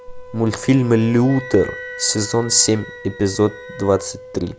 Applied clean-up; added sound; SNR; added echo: none; Wind instrument, woodwind instrument + Wind instrument, woodwind instrument; 16 dB; none.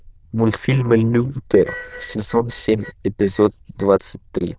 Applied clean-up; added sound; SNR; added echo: neural diffusion model UNIVERSE++.